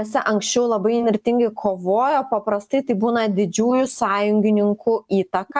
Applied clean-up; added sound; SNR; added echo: none; none; none; none.